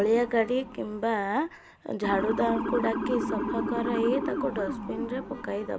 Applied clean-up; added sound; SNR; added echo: none; Motor vehicle (road) / Siren; 4 dB; none.